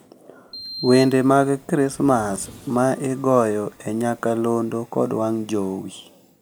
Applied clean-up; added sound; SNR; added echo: none; Sliding door; 19 dB; none.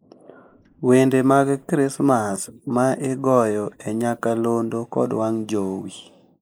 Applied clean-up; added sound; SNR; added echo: neural mask model Resemble Enhance denoiser.